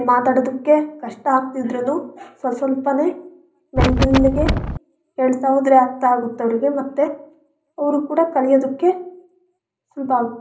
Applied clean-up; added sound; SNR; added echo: none; Wind; -1 dB; reverberation time 0.5 s.